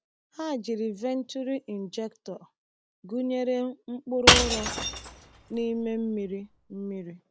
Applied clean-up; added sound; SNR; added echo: none; Shatter / Crushing; -5 dB; none.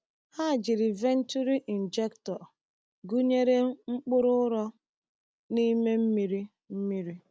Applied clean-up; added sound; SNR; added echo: none; none; none; none.